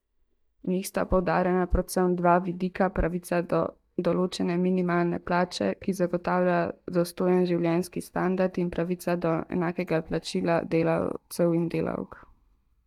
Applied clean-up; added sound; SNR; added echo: neural mask model DeepFilterNet 3.